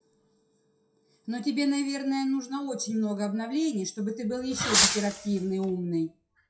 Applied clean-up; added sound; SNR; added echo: classical method WPE with log-MMSE.